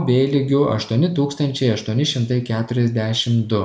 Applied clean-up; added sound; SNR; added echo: none; none; none; none.